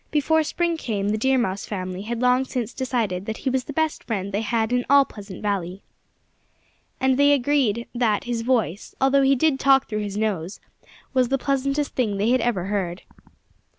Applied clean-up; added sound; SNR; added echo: none; none; none; none.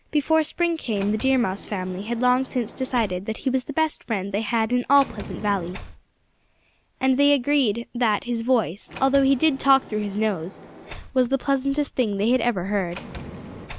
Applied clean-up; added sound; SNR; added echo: none; Sliding door; 18 dB; none.